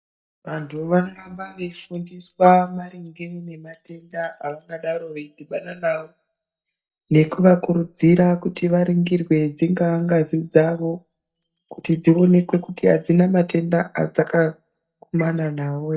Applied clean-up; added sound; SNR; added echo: neural mask model DeepFilterNet 3.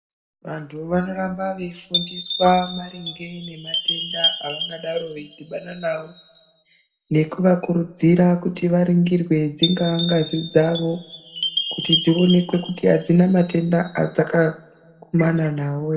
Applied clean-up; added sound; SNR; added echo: none; Chime; 9 dB; reverberation time 1.1 s.